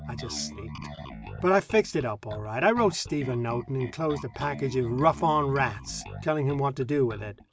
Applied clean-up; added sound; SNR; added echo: none; Bass guitar; 14 dB; none.